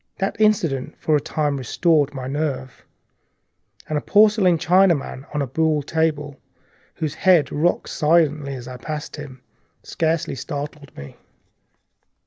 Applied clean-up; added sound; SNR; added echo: none; none; none; none.